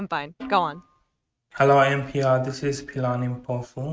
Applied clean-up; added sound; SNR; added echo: neural mask model RNNoise.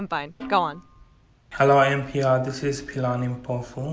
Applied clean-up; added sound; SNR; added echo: none; Snare drum; 19 dB; none.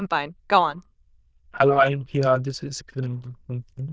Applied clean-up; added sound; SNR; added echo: neural diffusion model UNIVERSE++.